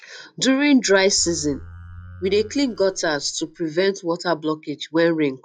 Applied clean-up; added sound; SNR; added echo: classical method log-MMSE.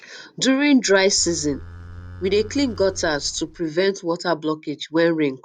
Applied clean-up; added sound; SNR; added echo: none; Livestock, farm animals, working animals; 17 dB; none.